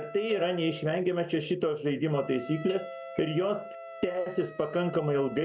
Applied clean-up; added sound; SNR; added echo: none; Wind instrument, woodwind instrument + Doorbell; 14 dB; none.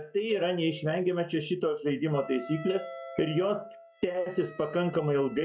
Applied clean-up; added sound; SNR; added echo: classical method log-MMSE.